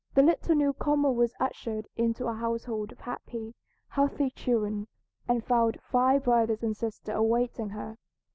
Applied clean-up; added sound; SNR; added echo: none; none; none; none.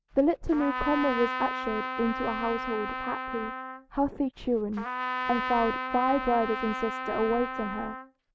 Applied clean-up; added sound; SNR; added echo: none; Trumpet; 5 dB; none.